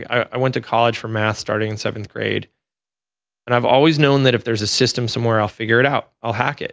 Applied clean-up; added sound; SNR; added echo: none; none; none; none.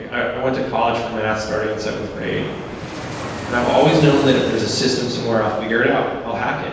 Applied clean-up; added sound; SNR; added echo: none; Fixed-wing aircraft, airplane; 12 dB; reverberation time 1.2 s.